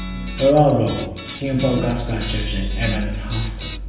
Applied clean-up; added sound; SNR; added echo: none; Guitar; 13 dB; reverberation time 0.9 s.